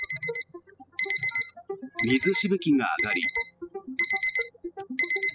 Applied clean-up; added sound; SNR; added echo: classical method spectral subtraction.